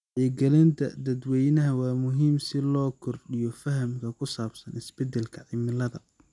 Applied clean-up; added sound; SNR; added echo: none; none; none; none.